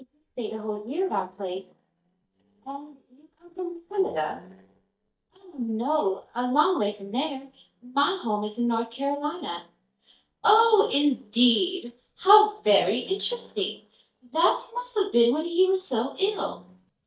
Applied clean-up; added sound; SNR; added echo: neural mask model DeepFilterNet 3.